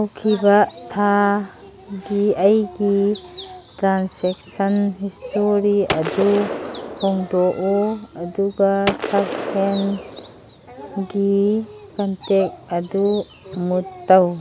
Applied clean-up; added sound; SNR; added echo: none; Gunshot, gunfire; 8 dB; none.